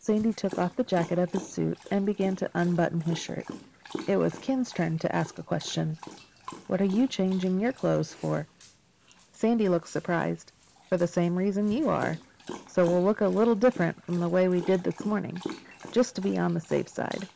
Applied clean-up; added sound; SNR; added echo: none; Dog; 17 dB; none.